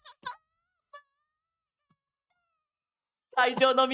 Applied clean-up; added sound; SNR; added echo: neural mask model RNNoise.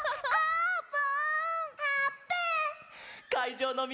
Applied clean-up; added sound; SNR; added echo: none; none; none; none.